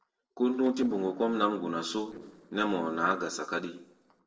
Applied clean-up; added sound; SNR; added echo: neural separator model SepFormer DNS4.